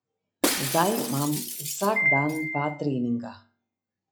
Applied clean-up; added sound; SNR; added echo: classical method log-MMSE.